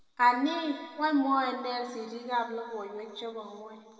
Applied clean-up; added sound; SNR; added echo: none; none; none; reverberation time 1.8 s.